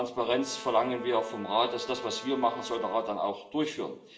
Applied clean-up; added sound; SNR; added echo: none; Brass instrument; 15 dB; reverberation time 0.6 s.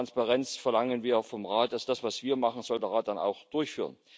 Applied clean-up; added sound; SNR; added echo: none; none; none; none.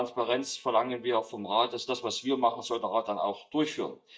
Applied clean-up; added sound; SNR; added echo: neural mask model DeepFilterNet 3.